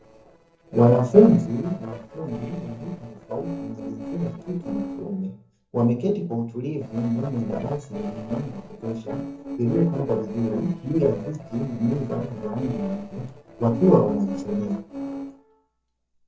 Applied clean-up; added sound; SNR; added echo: neural separator model SepFormer DNS4.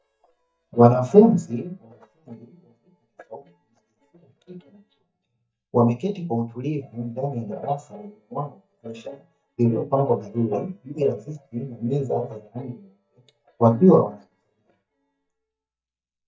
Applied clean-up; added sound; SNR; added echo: neural mask model DeepFilterNet 3.